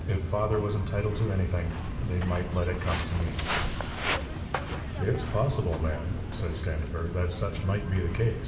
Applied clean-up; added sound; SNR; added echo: none; Walk, footsteps; 3 dB; reverberation time 1.1 s.